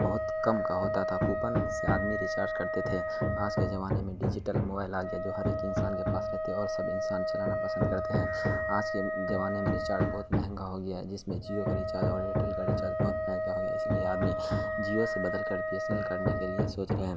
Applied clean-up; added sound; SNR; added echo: none; Wind instrument, woodwind instrument + Hammer; -4 dB; none.